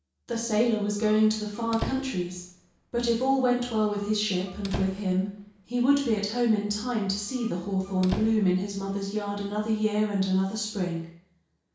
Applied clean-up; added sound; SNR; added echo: none; Squeak; 14 dB; reverberation time 0.6 s.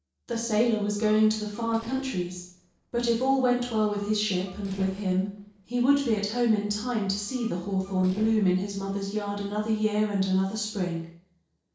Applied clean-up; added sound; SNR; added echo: neural separator model SepFormer DNS4.